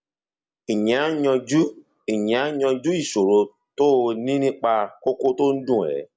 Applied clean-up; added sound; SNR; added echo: none; none; none; none.